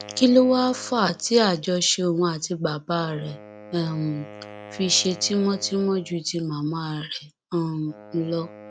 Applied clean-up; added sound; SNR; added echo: none; Wind instrument, woodwind instrument; 20 dB; none.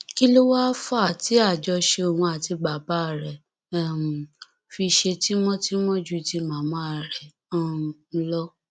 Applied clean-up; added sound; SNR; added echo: none; none; none; none.